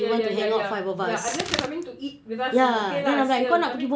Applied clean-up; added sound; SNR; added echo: none; Bird; 7 dB; none.